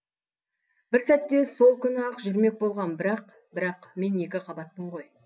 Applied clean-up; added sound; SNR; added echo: none; none; none; none.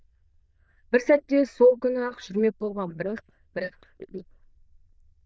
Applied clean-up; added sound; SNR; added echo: neural diffusion model UNIVERSE++.